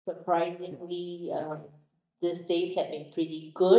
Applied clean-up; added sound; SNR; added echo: neural mask model DeepFilterNet 3.